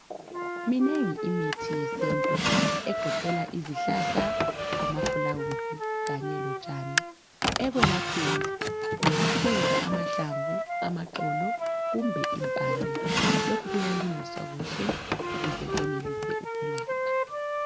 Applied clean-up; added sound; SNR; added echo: none; Drawer open or close + Wind instrument, woodwind instrument; -5 dB; none.